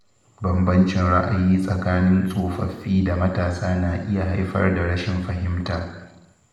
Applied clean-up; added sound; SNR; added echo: none; none; none; reverberation time 0.9 s.